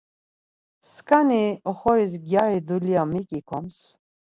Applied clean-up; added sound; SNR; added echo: none; none; none; none.